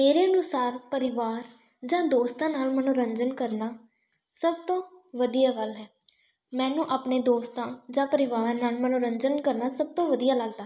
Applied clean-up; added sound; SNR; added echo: none; none; none; none.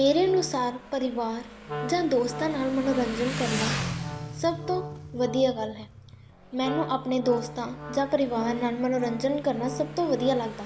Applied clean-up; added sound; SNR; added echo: none; Motorcycle + Wind instrument, woodwind instrument; 9 dB; none.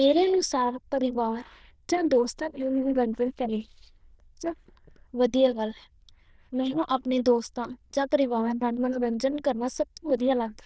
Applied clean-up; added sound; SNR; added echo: neural diffusion model UNIVERSE++.